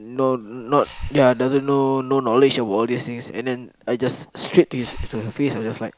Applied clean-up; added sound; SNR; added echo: none; Breathing; 19 dB; none.